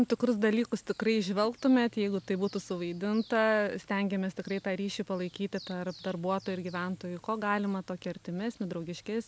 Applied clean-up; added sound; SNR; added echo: none; none; none; none.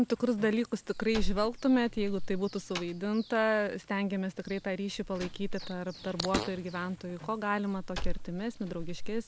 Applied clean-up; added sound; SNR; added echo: none; Fart + Slam; 5 dB; none.